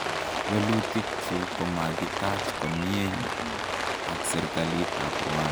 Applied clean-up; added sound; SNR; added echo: none; Rain; -1 dB; none.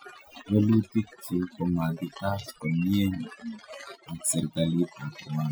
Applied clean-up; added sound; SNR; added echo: classical method Wiener filter.